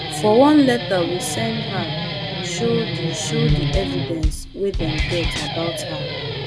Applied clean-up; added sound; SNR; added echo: none; Guitar + Drum kit; 2 dB; none.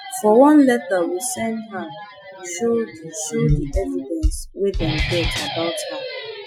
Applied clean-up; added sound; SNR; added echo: classical method Wiener filter.